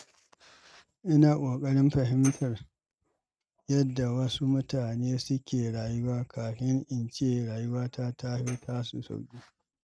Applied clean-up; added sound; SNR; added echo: neural mask model RNNoise.